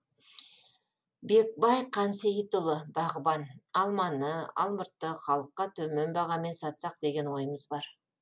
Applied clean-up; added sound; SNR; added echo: none; none; none; none.